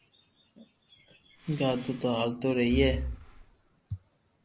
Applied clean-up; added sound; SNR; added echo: none; Breathing; 7 dB; none.